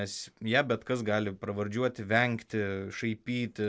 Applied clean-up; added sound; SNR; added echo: none; none; none; none.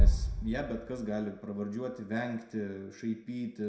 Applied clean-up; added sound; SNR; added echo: none; Bass drum; -4 dB; reverberation time 0.5 s.